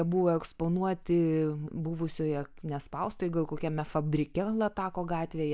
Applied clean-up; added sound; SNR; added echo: none; none; none; none.